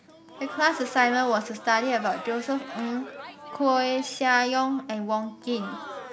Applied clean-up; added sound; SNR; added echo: none; Crowd; 14 dB; none.